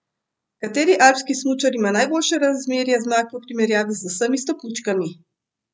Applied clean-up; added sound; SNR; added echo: none; none; none; none.